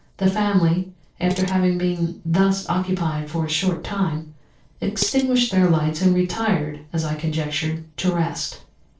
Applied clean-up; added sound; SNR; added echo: neural separator model SepFormer DNS4.